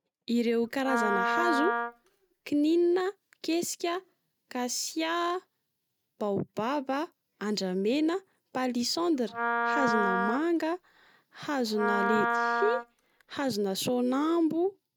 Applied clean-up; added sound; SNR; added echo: neural mask model RNNoise.